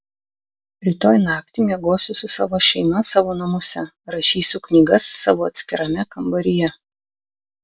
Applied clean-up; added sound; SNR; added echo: none; none; none; none.